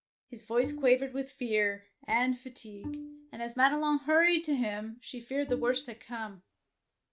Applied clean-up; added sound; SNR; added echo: neural mask model RNNoise.